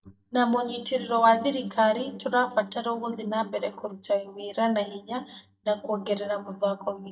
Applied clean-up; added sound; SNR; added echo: neural mask model DeepFilterNet 3.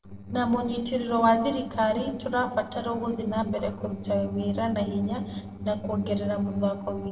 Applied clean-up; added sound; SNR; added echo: neural separator model SepFormer DNS4.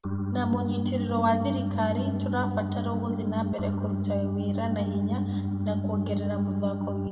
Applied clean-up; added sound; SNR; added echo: none; Organ; -1 dB; reverberation time 1.4 s.